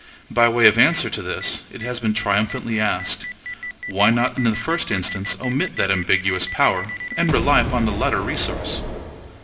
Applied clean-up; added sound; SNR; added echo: none; Boom; 9 dB; reverberation time 1.0 s.